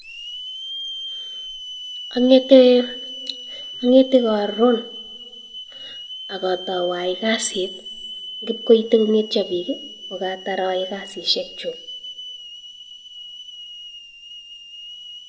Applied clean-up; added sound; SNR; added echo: none; Hiss / Alarm; 13 dB; reverberation time 0.7 s.